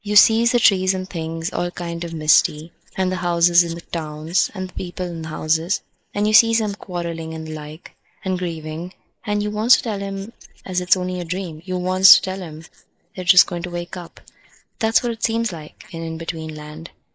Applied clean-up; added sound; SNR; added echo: neural mask model Resemble Enhance denoiser.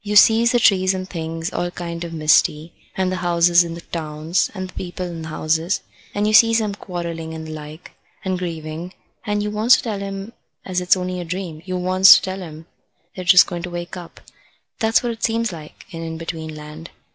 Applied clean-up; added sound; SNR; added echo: none; none; none; none.